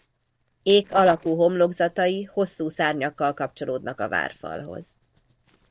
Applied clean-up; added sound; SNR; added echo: neural separator model SepFormer DNS4.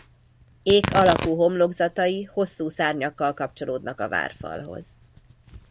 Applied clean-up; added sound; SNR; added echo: none; Tearing; 11 dB; none.